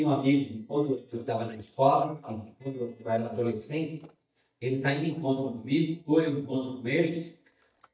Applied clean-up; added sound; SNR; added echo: neural mask model DeepFilterNet 3.